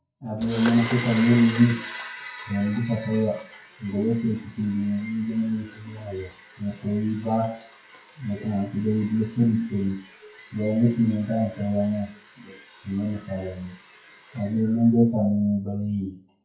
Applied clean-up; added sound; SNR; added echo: classical method WPE with log-MMSE.